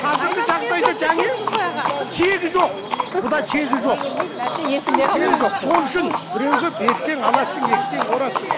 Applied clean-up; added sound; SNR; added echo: none; Livestock, farm animals, working animals; 1 dB; none.